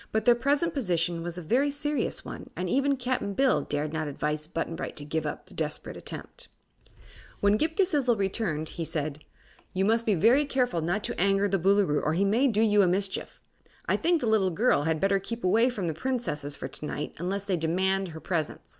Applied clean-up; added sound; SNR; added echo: none; none; none; none.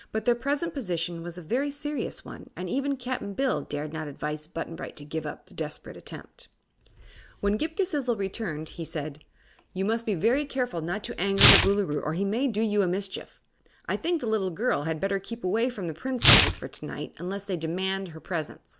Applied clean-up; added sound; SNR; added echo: none; Tearing; -2 dB; none.